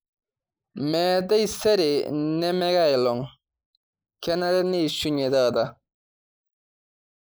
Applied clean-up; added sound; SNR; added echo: neural mask model Resemble Enhance denoiser.